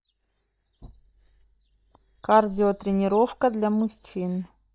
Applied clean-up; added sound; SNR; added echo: neural mask model DeepFilterNet 3.